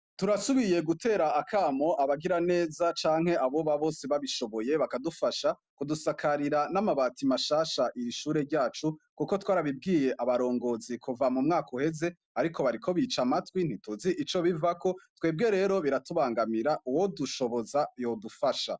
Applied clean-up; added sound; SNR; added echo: none; none; none; none.